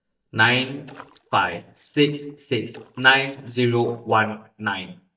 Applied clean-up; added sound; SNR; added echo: neural mask model DeepFilterNet 3.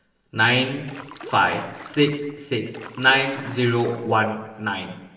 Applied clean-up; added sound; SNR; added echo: none; Stream; 17 dB; reverberation time 1.0 s.